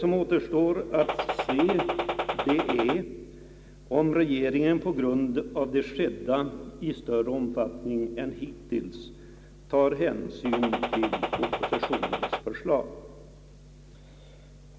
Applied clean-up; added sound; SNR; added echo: none; Gunshot, gunfire; 2 dB; none.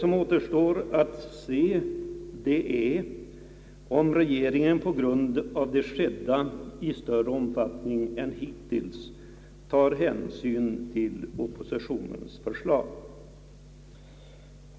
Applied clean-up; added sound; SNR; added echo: none; none; none; none.